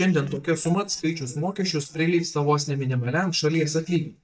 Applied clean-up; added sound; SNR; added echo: neural mask model DeepFilterNet 3.